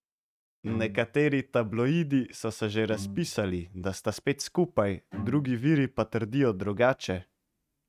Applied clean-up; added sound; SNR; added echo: neural mask model RNNoise.